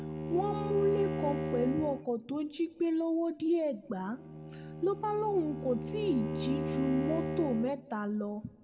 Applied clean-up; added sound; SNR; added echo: none; Bowed string instrument; 5 dB; reverberation time 1.9 s.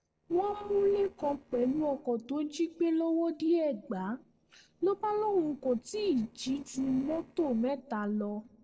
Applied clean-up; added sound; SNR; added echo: neural separator model SepFormer DNS4.